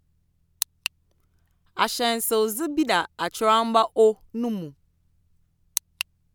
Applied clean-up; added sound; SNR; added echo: none; none; none; none.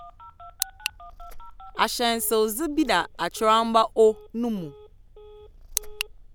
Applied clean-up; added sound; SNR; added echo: none; Purr + Telephone; 18 dB; none.